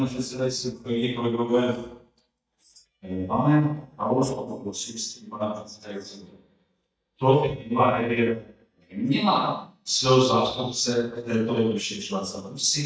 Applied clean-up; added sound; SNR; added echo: neural mask model DeepFilterNet 3.